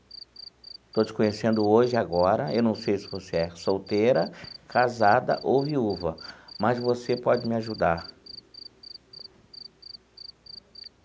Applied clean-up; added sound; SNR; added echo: none; Cricket; 20 dB; none.